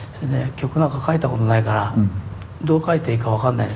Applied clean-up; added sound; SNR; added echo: none; none; none; none.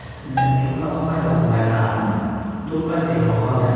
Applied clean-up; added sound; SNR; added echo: none; Bell; 9 dB; reverberation time 2.1 s.